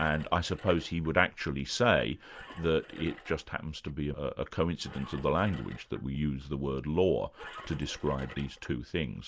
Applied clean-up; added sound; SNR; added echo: none; Engine; 20 dB; none.